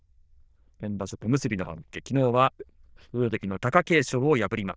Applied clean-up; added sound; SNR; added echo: neural diffusion model UNIVERSE++.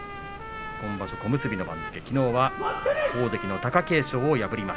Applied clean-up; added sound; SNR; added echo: none; Trumpet; 11 dB; none.